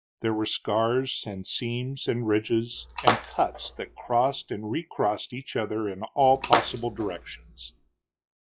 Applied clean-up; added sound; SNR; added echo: classical method log-MMSE.